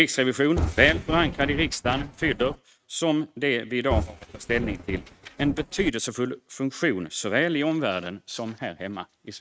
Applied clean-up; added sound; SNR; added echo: neural mask model RNNoise.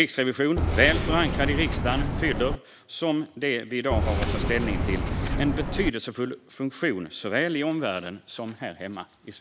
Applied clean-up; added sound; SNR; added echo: none; Subway, metro, underground; -1 dB; none.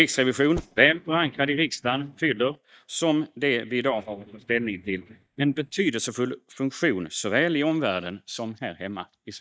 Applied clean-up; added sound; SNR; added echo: neural mask model DeepFilterNet 3.